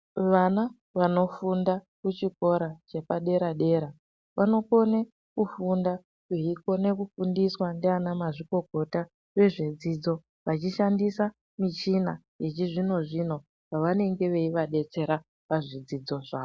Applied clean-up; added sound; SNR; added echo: none; none; none; none.